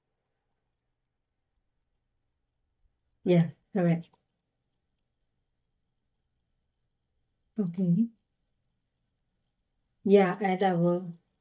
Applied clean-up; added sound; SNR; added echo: neural mask model DeepFilterNet 3.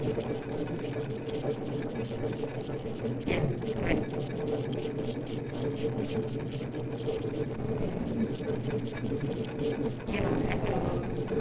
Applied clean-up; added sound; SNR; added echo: neural separator model SepFormer DNS4.